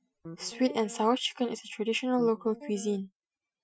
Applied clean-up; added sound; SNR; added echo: classical method Wiener filter.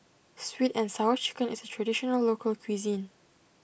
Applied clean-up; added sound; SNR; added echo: none; none; none; none.